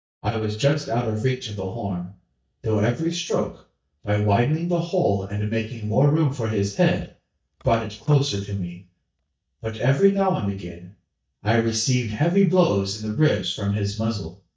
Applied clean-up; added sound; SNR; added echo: neural mask model DeepFilterNet 3.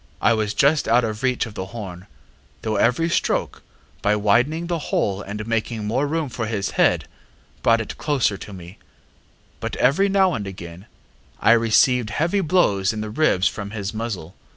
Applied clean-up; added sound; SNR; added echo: none; none; none; none.